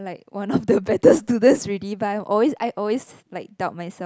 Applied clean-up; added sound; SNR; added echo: none; none; none; none.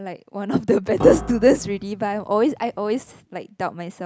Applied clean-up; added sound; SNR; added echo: none; Bass drum + Piano; 13 dB; none.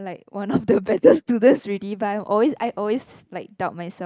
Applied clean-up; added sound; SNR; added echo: neural mask model Resemble Enhance denoiser.